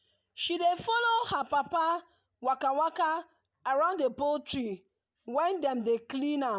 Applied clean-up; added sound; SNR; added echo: none; none; none; none.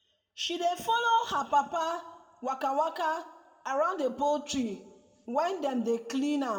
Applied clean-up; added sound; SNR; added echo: none; none; none; reverberation time 0.9 s.